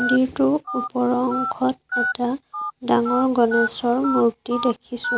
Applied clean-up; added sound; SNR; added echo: none; Telephone; 7 dB; none.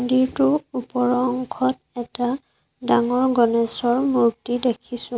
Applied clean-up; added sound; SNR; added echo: none; none; none; none.